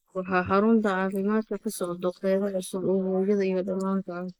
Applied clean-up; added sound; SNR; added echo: neural mask model Resemble Enhance denoiser.